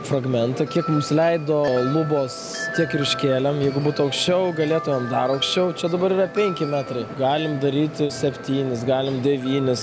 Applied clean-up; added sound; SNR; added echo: none; Wind chime; 13 dB; none.